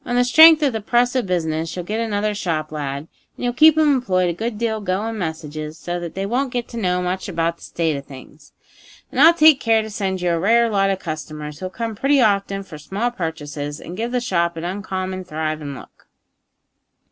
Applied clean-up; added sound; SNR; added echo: none; none; none; none.